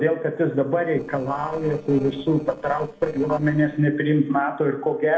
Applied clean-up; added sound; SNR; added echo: neural separator model SepFormer DNS4.